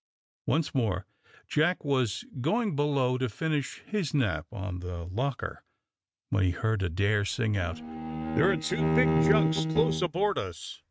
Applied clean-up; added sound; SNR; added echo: neural mask model RNNoise.